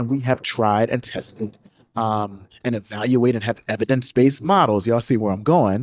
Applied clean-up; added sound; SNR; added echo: neural mask model DeepFilterNet 3.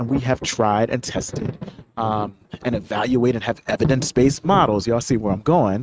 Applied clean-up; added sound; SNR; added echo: neural mask model RNNoise.